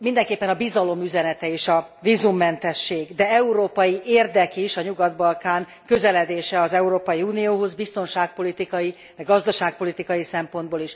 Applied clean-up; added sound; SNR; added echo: none; none; none; none.